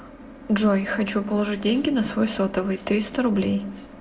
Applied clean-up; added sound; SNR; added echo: none; none; none; reverberation time 0.7 s.